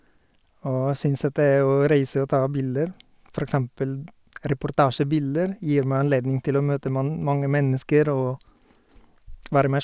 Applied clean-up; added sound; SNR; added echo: none; none; none; none.